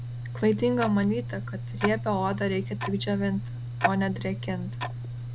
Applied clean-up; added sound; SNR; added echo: none; Tick-tock; 5 dB; none.